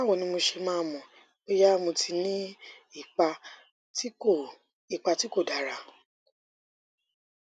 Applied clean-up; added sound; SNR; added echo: none; none; none; none.